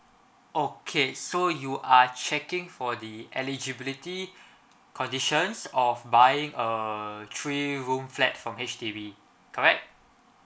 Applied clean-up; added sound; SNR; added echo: none; none; none; none.